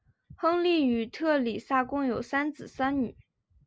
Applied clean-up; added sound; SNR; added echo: none; none; none; none.